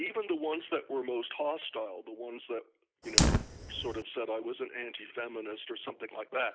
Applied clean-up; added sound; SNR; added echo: none; Fire; 0 dB; none.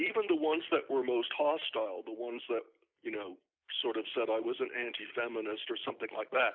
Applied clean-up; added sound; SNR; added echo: none; none; none; none.